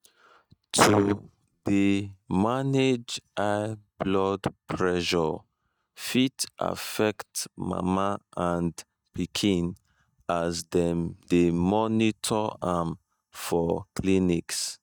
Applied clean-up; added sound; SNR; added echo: neural mask model DeepFilterNet 3.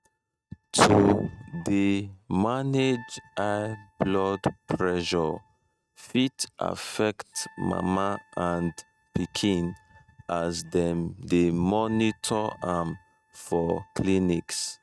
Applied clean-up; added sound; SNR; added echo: neural mask model RNNoise.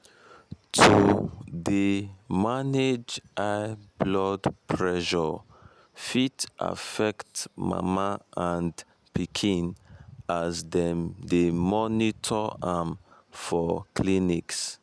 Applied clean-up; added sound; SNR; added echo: none; none; none; none.